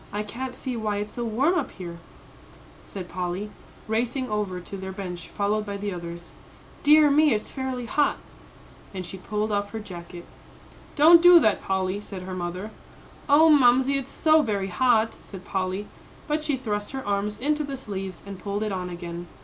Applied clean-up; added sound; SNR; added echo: none; none; none; none.